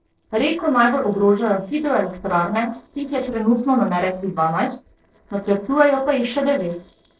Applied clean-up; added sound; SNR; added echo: neural separator model SepFormer DNS4.